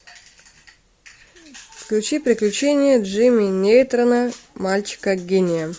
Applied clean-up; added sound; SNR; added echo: none; none; none; none.